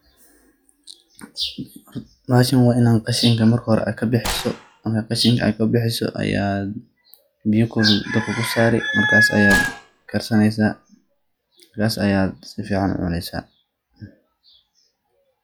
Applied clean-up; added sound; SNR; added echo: classical method log-MMSE.